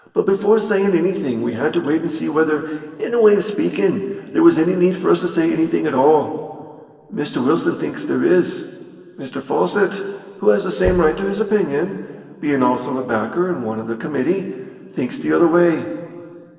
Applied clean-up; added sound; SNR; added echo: none; Knock; 14 dB; reverberation time 1.9 s.